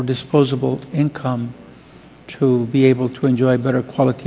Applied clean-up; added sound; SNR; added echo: none; none; none; none.